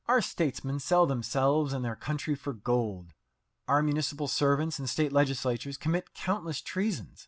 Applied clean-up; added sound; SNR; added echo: none; none; none; none.